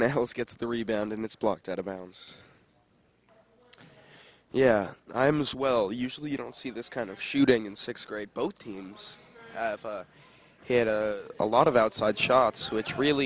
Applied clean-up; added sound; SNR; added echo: none; none; none; none.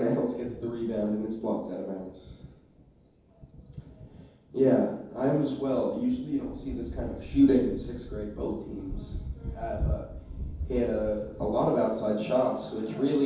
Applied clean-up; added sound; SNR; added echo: none; Thunder; 11 dB; reverberation time 0.9 s.